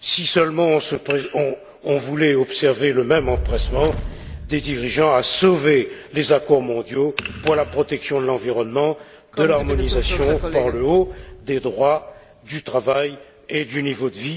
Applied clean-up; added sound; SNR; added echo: none; Fire; 12 dB; none.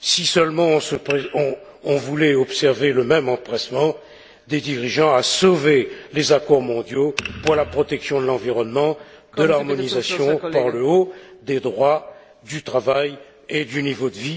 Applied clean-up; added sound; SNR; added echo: none; none; none; none.